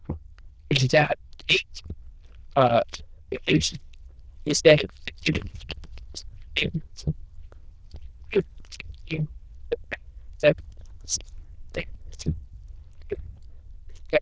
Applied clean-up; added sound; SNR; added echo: neural diffusion model UNIVERSE++.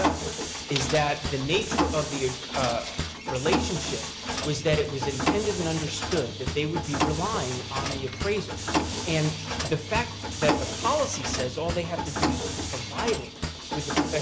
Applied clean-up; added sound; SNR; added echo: none; Mechanisms; 1 dB; none.